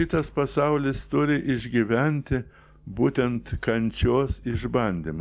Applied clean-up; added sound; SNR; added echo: none; none; none; none.